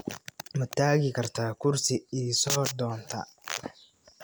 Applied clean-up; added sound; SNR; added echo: none; none; none; none.